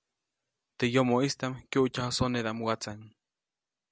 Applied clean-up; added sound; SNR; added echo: none; none; none; none.